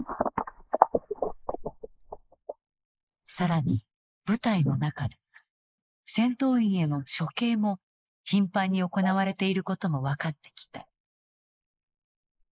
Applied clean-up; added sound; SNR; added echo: neural mask model Resemble Enhance denoiser.